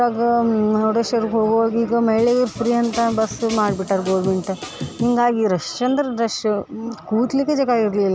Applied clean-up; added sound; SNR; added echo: none; Drum kit; 13 dB; none.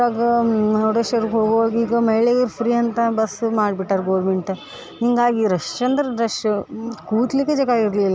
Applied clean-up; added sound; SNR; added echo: none; none; none; none.